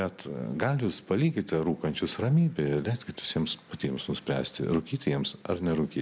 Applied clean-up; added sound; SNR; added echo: none; none; none; none.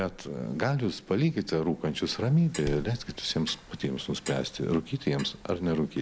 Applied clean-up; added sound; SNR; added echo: none; Clock + Door; 17 dB; none.